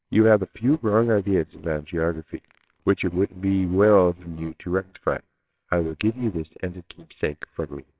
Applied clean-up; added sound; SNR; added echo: neural separator model SepFormer WHAMR!.